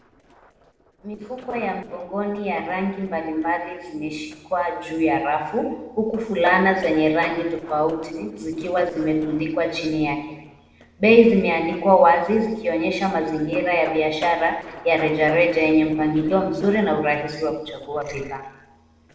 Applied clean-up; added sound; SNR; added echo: neural separator model SepFormer DNS4.